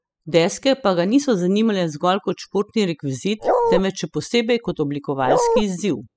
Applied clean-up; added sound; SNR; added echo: classical method spectral subtraction.